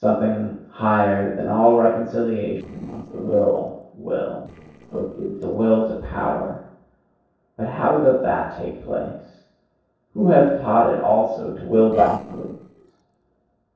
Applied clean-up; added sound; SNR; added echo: neural separator model SepFormer DNS4.